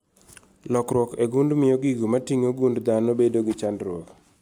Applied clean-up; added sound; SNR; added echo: none; none; none; none.